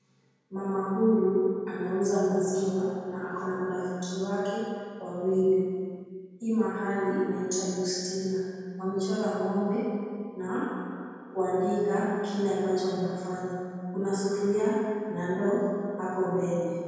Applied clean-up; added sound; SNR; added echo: none; none; none; reverberation time 2.1 s.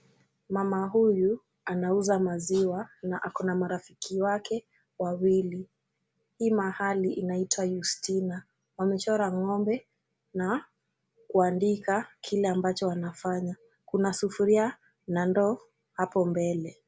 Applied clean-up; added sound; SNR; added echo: none; none; none; none.